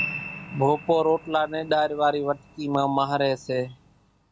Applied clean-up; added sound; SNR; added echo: none; Piano; 14 dB; none.